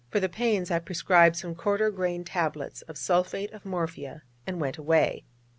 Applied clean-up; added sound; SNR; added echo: none; none; none; none.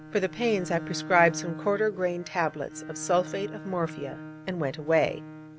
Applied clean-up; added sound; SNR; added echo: none; Bowed string instrument; 13 dB; none.